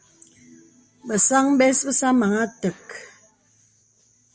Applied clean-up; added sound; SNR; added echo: none; none; none; none.